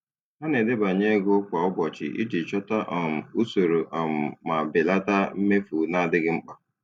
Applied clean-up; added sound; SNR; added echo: none; none; none; none.